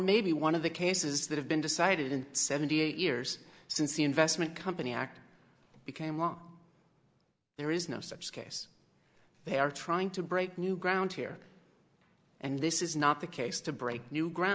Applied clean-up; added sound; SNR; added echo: none; none; none; none.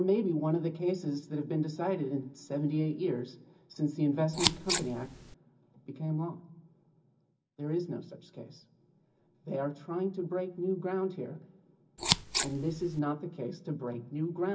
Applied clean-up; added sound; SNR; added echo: none; Scissors; -1 dB; reverberation time 0.4 s.